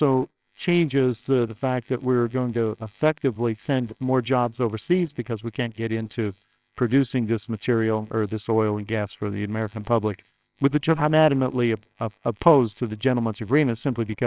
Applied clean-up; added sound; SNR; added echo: neural separator model SepFormer WHAMR!.